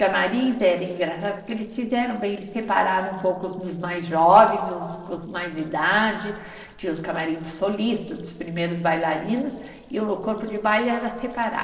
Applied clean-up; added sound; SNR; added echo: neural separator model SepFormer DNS4.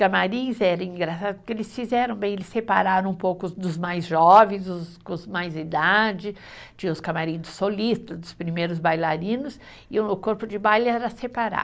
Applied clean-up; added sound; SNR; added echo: none; none; none; none.